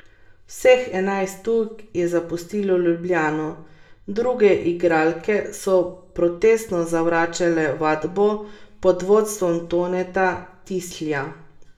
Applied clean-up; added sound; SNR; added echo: none; none; none; reverberation time 0.3 s.